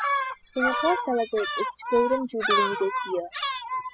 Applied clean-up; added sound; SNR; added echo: classical method spectral subtraction.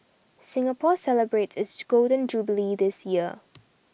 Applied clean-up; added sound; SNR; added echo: none; none; none; none.